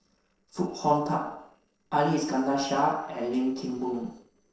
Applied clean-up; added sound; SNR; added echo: neural separator model SepFormer DNS4.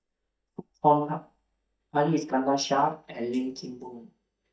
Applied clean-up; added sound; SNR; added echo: neural mask model DeepFilterNet 3.